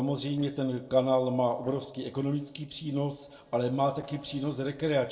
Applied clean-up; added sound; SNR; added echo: neural separator model SepFormer DNS4.